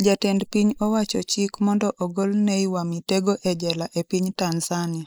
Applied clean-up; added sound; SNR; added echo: neural mask model Resemble Enhance denoiser.